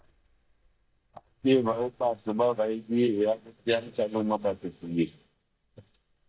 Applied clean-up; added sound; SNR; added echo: neural mask model DeepFilterNet 3.